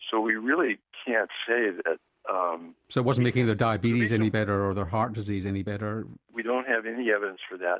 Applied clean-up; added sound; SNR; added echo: none; none; none; none.